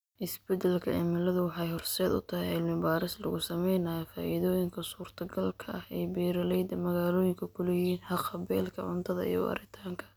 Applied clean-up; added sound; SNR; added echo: none; none; none; none.